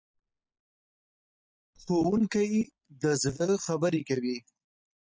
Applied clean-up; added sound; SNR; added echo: neural mask model DeepFilterNet 3.